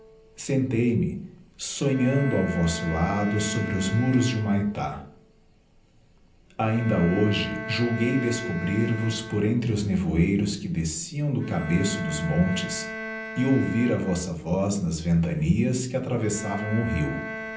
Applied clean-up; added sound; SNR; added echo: none; Bowed string instrument; 12 dB; reverberation time 0.6 s.